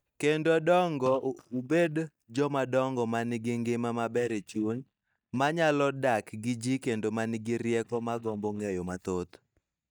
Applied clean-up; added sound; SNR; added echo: neural mask model DeepFilterNet 3.